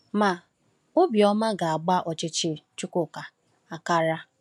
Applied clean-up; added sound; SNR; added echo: none; none; none; none.